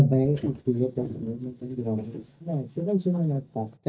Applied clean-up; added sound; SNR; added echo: neural mask model DeepFilterNet 3.